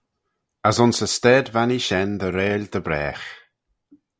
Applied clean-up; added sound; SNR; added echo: none; none; none; none.